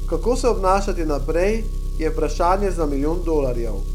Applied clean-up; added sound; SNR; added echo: none; Engine; 1 dB; none.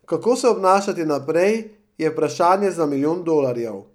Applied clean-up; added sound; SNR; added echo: none; none; none; none.